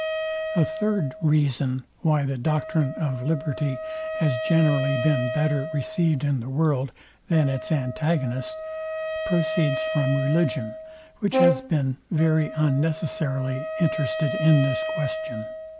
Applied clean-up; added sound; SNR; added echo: none; Brass instrument + Wind instrument, woodwind instrument; 6 dB; none.